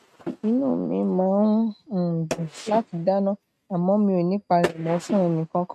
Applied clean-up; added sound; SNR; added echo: neural mask model RNNoise.